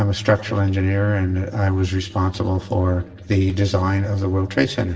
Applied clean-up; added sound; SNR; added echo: neural separator model SepFormer DNS4.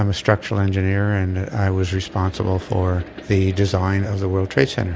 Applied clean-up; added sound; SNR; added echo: none; none; none; none.